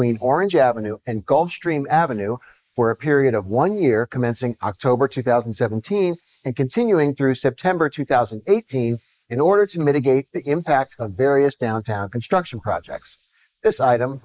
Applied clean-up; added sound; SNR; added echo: neural mask model Resemble Enhance denoiser.